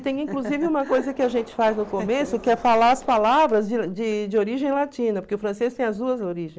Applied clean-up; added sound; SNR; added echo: none; Subway, metro, underground; 20 dB; none.